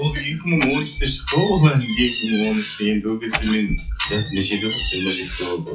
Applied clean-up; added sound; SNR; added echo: classical method WPE with log-MMSE.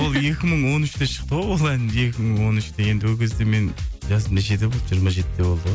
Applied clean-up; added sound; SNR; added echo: none; none; none; none.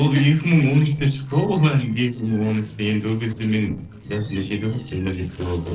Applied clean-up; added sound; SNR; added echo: neural separator model SepFormer DNS4.